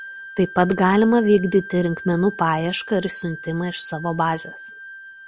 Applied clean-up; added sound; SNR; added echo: none; Wind instrument, woodwind instrument; 15 dB; none.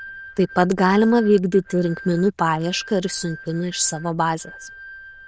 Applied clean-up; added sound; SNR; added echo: neural diffusion model UNIVERSE++.